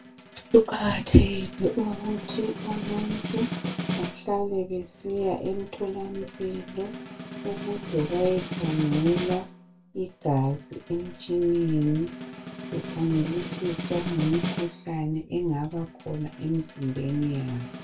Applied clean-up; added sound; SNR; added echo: none; Snare drum; 9 dB; reverberation time 0.2 s.